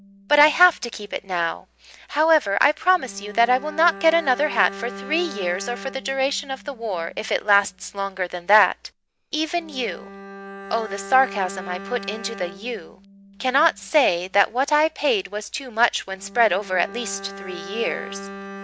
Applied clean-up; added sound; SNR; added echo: none; Bowed string instrument; 16 dB; none.